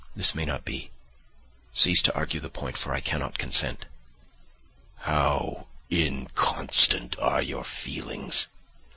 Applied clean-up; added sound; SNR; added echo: none; none; none; none.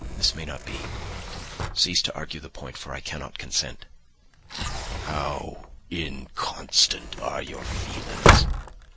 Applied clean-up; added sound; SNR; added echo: none; Sliding door; -2 dB; none.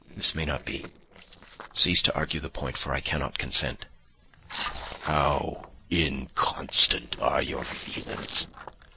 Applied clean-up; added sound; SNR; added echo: neural separator model SepFormer DNS4.